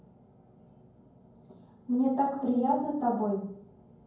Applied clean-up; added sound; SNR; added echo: none; none; none; reverberation time 0.9 s.